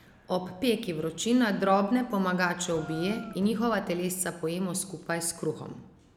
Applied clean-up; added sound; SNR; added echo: none; Knock + Gasp; 20 dB; none.